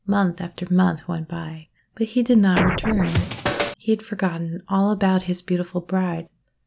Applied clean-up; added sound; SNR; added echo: none; Scratching (performance technique); 1 dB; none.